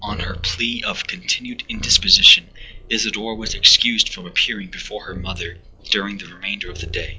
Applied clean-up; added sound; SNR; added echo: classical method log-MMSE.